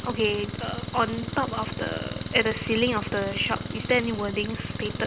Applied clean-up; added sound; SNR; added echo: none; Engine; 6 dB; none.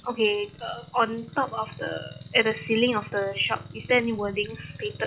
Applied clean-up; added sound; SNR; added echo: classical method log-MMSE.